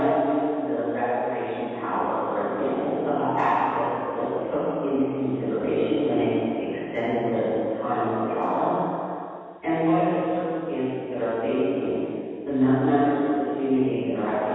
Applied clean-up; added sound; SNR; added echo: none; none; none; reverberation time 2.1 s.